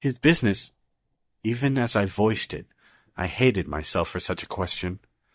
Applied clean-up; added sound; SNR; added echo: neural mask model DeepFilterNet 3.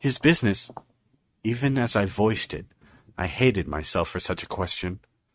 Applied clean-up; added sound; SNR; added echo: neural mask model RNNoise.